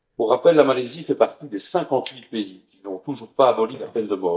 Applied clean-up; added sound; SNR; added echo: neural mask model DeepFilterNet 3.